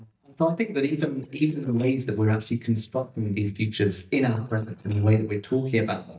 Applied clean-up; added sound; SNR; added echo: neural mask model DeepFilterNet 3.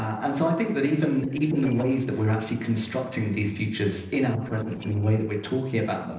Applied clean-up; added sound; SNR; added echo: neural separator model SepFormer DNS4.